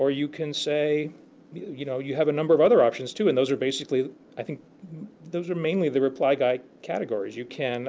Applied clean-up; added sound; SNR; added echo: none; none; none; none.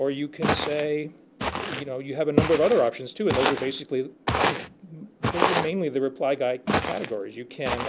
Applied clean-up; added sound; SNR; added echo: none; Walk, footsteps; 1 dB; none.